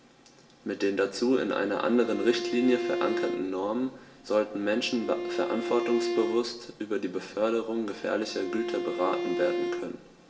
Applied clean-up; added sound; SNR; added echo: none; Bowed string instrument; 5 dB; reverberation time 1.4 s.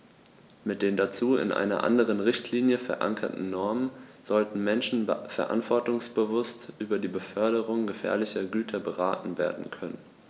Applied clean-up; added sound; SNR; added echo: none; none; none; none.